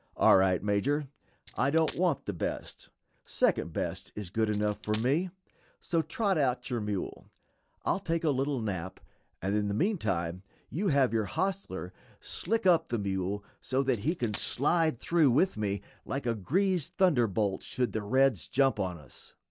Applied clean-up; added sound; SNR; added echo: none; Coin (dropping); 18 dB; none.